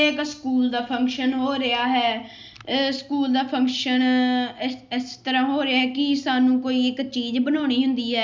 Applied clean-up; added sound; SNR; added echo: none; none; none; none.